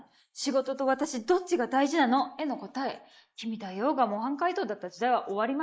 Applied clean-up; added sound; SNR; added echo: neural mask model Resemble Enhance denoiser.